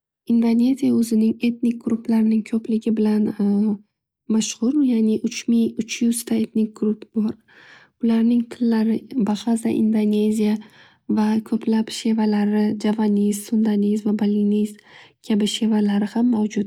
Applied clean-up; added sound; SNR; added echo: none; none; none; none.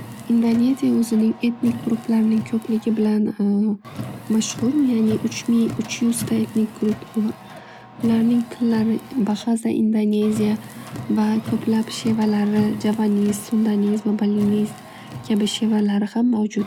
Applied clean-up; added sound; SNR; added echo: none; Car; 15 dB; none.